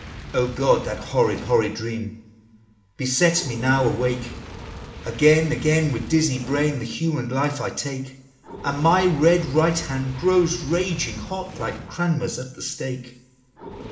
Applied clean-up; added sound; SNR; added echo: none; Fire; 15 dB; reverberation time 1.3 s.